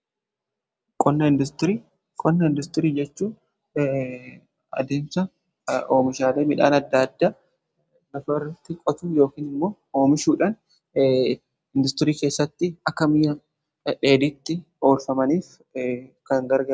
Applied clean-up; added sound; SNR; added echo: none; none; none; none.